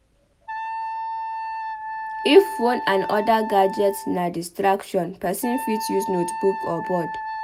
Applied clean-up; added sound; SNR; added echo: none; Wind instrument, woodwind instrument; 8 dB; none.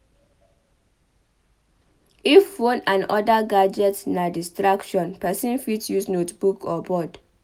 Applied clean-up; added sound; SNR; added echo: none; none; none; none.